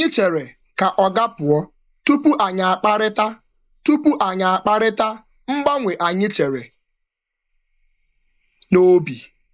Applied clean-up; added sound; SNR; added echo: neural mask model Resemble Enhance denoiser.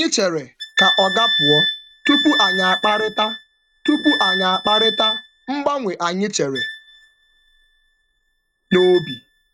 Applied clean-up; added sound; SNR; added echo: neural mask model RNNoise.